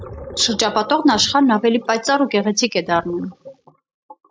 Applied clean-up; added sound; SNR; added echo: neural mask model RNNoise.